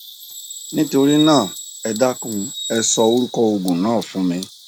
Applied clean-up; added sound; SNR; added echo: none; Bird vocalization, bird call, bird song; 12 dB; none.